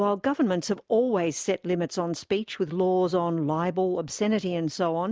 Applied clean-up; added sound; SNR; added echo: none; none; none; none.